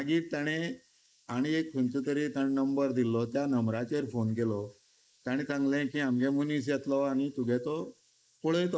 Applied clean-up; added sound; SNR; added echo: neural mask model Resemble Enhance denoiser.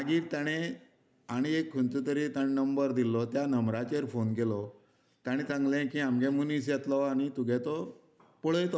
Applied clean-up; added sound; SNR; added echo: none; none; none; none.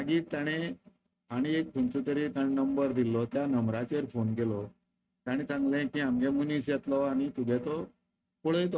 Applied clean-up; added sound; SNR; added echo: neural mask model RNNoise.